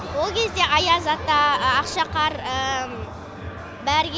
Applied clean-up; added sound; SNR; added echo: none; none; none; none.